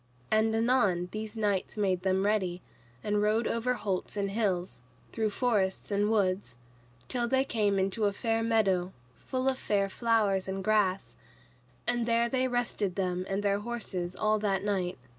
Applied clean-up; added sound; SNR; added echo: none; none; none; none.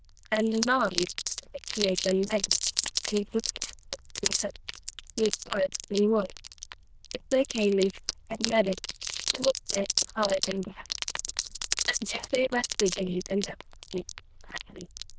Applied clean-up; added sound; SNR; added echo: neural diffusion model UNIVERSE++.